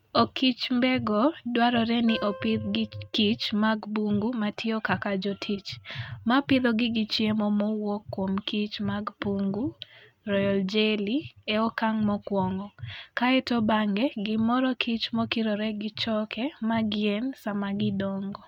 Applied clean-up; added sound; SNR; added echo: neural mask model RNNoise.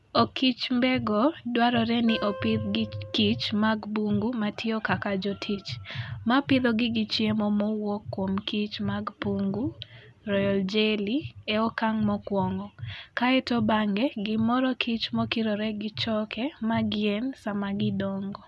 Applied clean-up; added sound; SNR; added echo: none; Wind instrument, woodwind instrument; 15 dB; none.